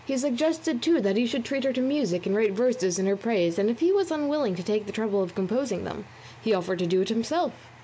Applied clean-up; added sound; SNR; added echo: none; none; none; none.